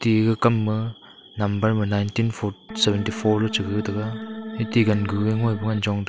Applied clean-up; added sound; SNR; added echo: none; Organ; 10 dB; none.